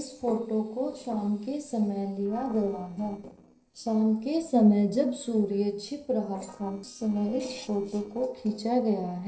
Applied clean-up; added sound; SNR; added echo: neural separator model SepFormer DNS4.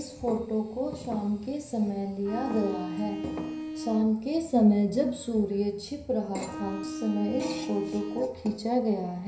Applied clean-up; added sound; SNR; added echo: none; Bowed string instrument; 8 dB; reverberation time 0.5 s.